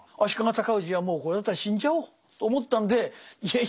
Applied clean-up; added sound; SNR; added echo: none; none; none; none.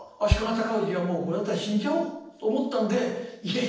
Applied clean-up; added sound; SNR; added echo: neural separator model SepFormer DNS4.